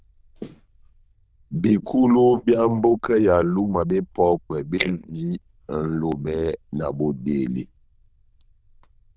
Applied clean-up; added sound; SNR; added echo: neural diffusion model UNIVERSE++.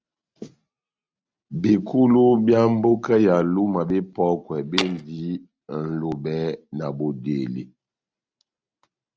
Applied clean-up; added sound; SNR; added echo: neural mask model RNNoise.